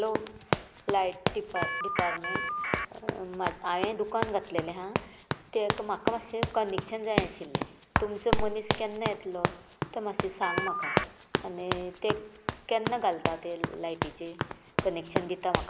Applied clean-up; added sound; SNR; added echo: none; Run + Telephone; 0 dB; none.